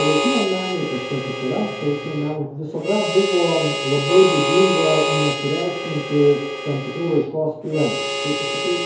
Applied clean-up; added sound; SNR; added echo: none; Harmonica; 4 dB; reverberation time 2.3 s.